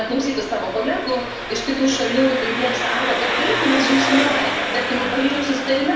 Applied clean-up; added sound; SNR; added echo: none; Engine; 3 dB; reverberation time 0.9 s.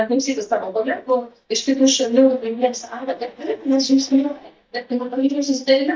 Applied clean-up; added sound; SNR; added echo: neural mask model DeepFilterNet 3.